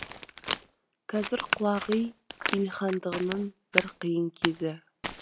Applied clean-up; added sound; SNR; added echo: none; Crack; 4 dB; none.